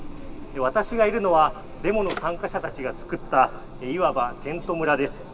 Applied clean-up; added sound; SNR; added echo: none; Drawer open or close; 12 dB; reverberation time 1.1 s.